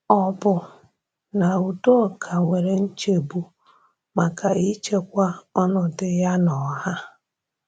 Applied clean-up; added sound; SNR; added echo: none; none; none; none.